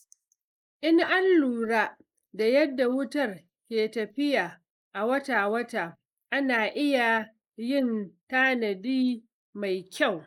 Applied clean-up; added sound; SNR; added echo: neural mask model Resemble Enhance denoiser.